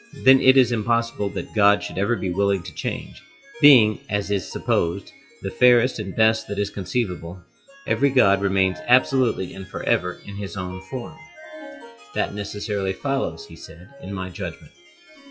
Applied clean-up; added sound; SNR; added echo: classical method WPE with log-MMSE.